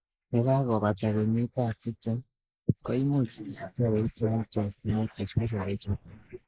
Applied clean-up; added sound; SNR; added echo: neural mask model Resemble Enhance denoiser.